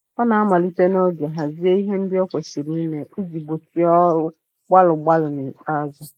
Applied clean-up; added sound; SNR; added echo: neural mask model Resemble Enhance denoiser.